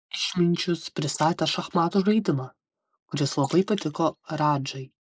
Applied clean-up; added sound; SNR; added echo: neural mask model Resemble Enhance denoiser.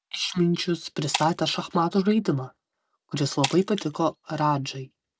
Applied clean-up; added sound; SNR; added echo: none; Shatter; 12 dB; none.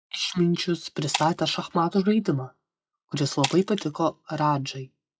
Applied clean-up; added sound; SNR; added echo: classical method log-MMSE.